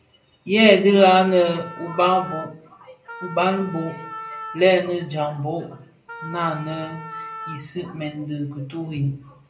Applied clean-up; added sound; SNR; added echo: none; Wind instrument, woodwind instrument; 14 dB; reverberation time 0.5 s.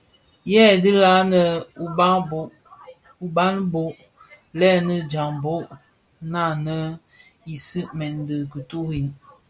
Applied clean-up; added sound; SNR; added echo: none; none; none; none.